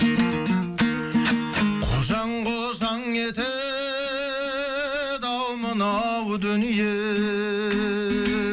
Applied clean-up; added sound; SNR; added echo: none; none; none; none.